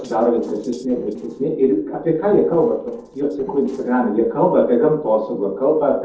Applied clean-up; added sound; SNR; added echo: neural separator model SepFormer DNS4.